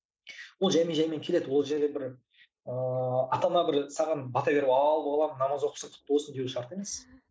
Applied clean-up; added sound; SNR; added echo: none; none; none; none.